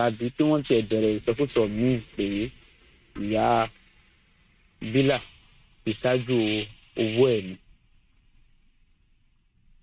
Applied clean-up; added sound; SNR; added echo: neural mask model RNNoise.